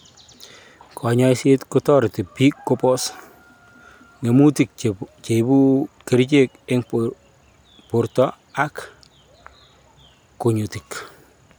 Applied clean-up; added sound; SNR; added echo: none; none; none; none.